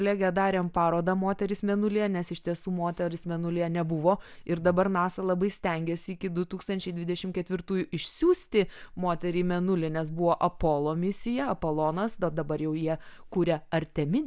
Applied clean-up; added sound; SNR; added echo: none; none; none; none.